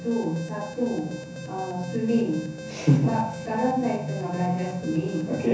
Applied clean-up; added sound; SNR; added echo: none; Alarm; 15 dB; reverberation time 0.6 s.